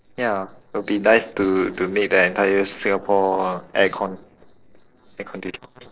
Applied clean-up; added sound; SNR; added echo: neural separator model SepFormer DNS4.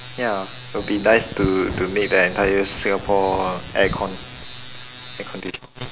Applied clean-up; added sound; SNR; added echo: none; Wind; 11 dB; none.